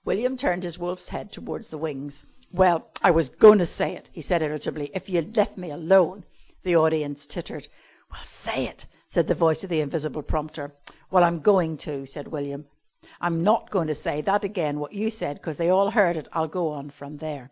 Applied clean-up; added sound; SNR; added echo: none; none; none; none.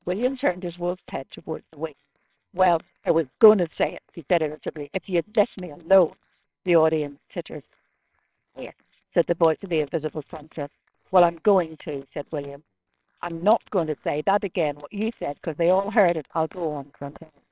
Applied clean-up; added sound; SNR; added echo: neural separator model SepFormer WHAMR!.